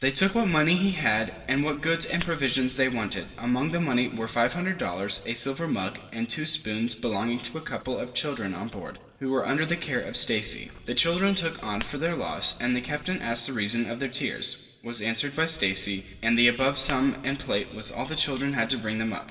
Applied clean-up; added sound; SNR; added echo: none; Hands; 17 dB; reverberation time 2.2 s.